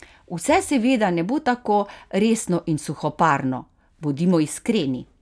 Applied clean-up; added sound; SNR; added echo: none; none; none; none.